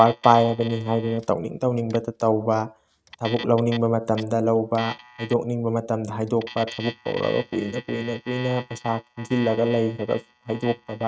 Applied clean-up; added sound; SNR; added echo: neural mask model RNNoise.